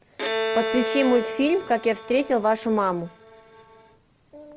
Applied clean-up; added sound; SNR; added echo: none; Bowed string instrument; 7 dB; none.